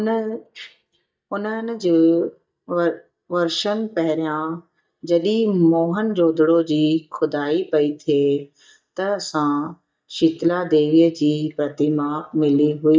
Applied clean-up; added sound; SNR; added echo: neural mask model DeepFilterNet 3.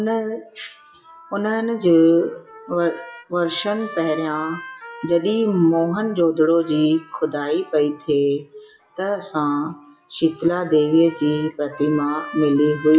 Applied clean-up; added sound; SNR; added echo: classical method WPE with log-MMSE.